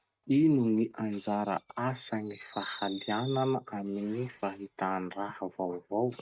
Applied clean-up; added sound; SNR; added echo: neural mask model RNNoise.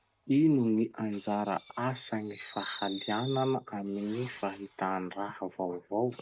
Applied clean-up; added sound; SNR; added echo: none; Fireworks; 11 dB; none.